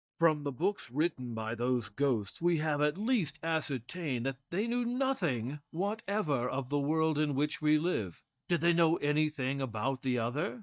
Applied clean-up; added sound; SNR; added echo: neural mask model DeepFilterNet 3.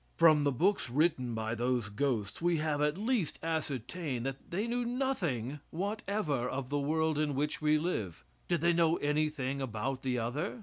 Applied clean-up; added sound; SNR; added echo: none; none; none; none.